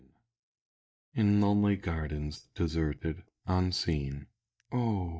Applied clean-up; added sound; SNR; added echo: neural mask model DeepFilterNet 3.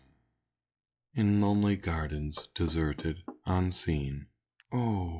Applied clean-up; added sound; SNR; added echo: classical method log-MMSE.